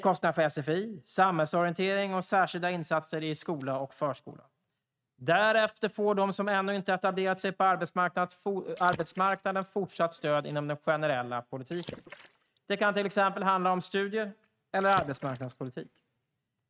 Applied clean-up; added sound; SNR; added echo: neural mask model RNNoise.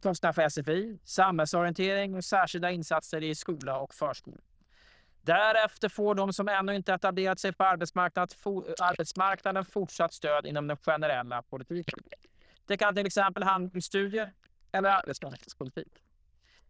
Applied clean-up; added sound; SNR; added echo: neural diffusion model UNIVERSE++.